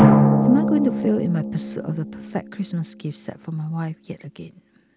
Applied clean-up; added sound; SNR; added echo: none; Drum; -4 dB; none.